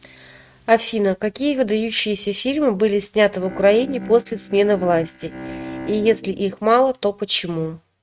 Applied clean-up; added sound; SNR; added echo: neural mask model RNNoise.